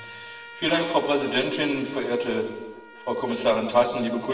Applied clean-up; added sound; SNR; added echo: none; Trumpet; 18 dB; reverberation time 1.4 s.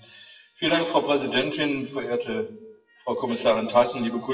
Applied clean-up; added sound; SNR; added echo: classical method WPE with log-MMSE.